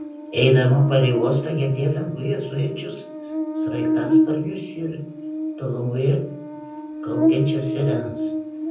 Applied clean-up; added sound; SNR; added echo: none; Buzz; 3 dB; reverberation time 0.6 s.